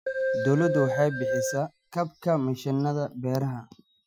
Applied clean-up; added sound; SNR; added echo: classical method Wiener filter.